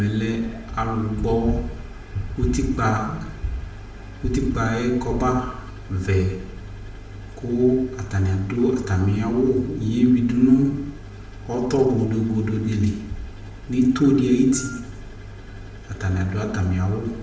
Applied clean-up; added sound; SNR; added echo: none; Wind instrument, woodwind instrument; 20 dB; reverberation time 0.7 s.